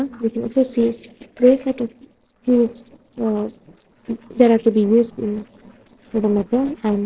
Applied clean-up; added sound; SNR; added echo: neural separator model SepFormer DNS4.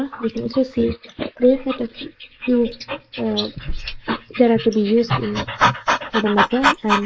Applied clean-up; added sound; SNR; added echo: neural mask model Resemble Enhance denoiser.